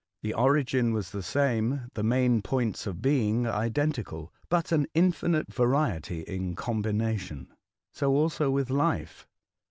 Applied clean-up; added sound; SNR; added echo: none; none; none; none.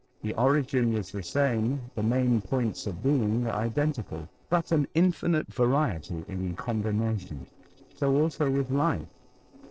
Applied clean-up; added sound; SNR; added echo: neural separator model SepFormer DNS4.